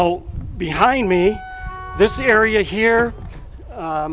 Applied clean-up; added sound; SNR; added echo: none; Wind instrument, woodwind instrument; 16 dB; none.